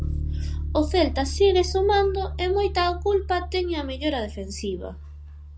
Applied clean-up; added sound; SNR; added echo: none; Bass guitar; 6 dB; none.